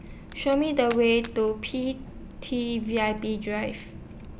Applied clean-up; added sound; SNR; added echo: none; Fire; 20 dB; none.